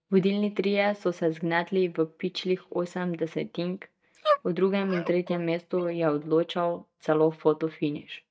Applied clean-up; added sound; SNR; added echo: neural mask model DeepFilterNet 3.